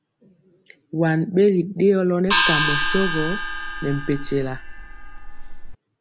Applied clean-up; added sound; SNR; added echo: none; Gong; 1 dB; none.